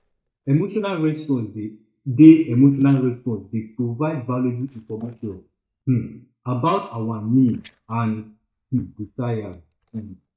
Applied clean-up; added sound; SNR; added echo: neural mask model DeepFilterNet 3.